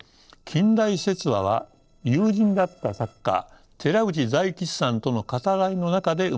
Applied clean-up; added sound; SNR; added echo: neural separator model SepFormer DNS4.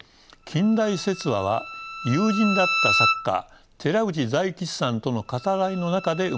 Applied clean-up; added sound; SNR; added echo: none; Bowed string instrument; 5 dB; none.